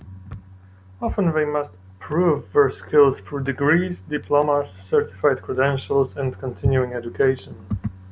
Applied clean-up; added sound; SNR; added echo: none; none; none; none.